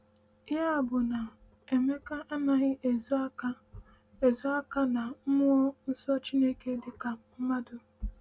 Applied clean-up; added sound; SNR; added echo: none; none; none; none.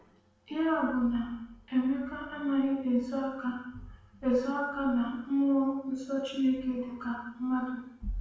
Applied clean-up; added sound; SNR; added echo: none; none; none; reverberation time 0.7 s.